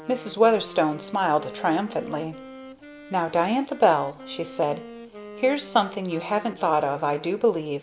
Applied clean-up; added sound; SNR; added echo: none; Wind instrument, woodwind instrument; 17 dB; none.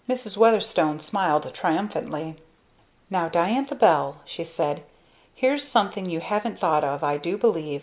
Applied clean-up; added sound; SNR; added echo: none; none; none; none.